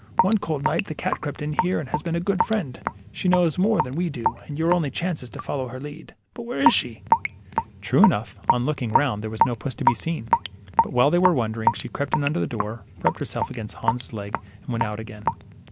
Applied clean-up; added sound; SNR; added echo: none; Raindrop / Drip; 2 dB; none.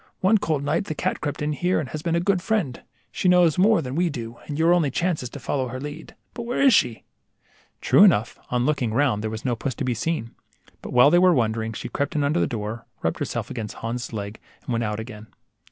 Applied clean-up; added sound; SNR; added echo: none; none; none; none.